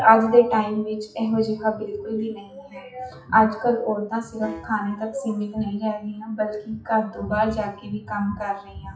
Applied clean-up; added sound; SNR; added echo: classical method WPE with log-MMSE.